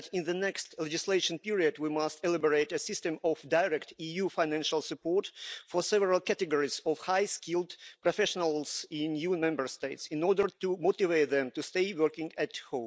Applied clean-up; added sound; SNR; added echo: neural mask model Resemble Enhance denoiser.